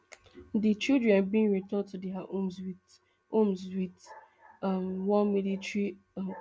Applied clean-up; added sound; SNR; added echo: none; none; none; none.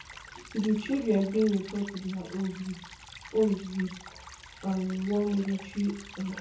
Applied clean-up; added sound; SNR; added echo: none; Stream / Trickle, dribble; 16 dB; reverberation time 0.6 s.